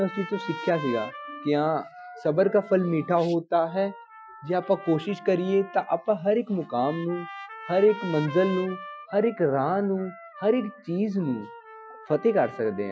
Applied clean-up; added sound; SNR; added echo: classical method Wiener filter.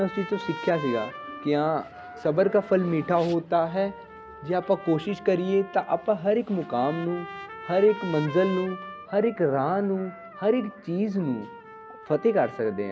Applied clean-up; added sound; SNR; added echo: none; Trumpet; 15 dB; none.